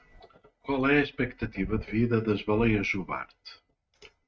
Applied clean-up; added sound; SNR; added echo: neural mask model RNNoise.